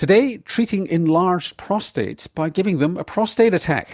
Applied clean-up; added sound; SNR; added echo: none; none; none; none.